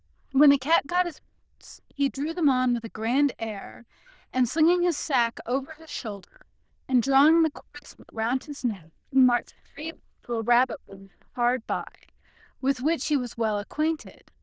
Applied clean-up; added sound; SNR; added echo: neural diffusion model UNIVERSE++.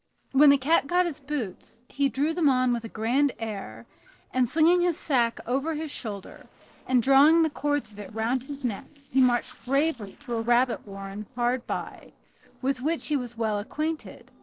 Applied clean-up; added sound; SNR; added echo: neural separator model SepFormer DNS4.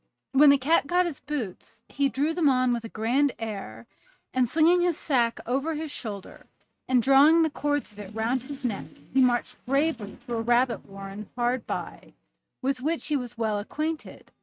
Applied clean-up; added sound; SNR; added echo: neural mask model RNNoise.